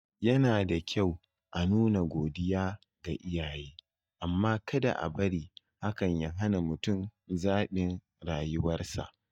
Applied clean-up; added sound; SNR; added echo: neural mask model DeepFilterNet 3.